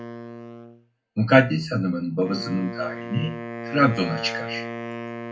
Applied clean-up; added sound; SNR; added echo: none; Wind instrument, woodwind instrument; 10 dB; reverberation time 0.3 s.